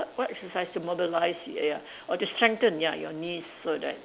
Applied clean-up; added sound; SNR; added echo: none; none; none; none.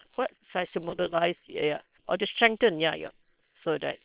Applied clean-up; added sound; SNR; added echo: neural separator model SepFormer WHAM!.